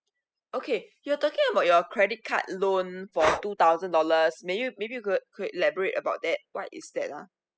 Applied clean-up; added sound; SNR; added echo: classical method spectral subtraction.